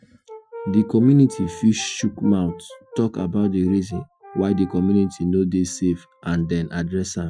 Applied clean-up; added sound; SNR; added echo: classical method Wiener filter.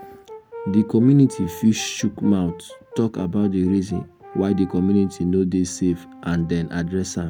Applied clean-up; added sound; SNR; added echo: none; Brass instrument; 19 dB; none.